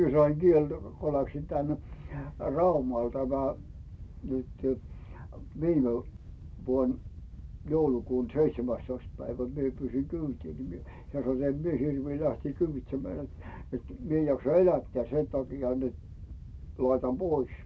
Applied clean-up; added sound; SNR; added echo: none; Wind / Boat, Water vehicle; 14 dB; none.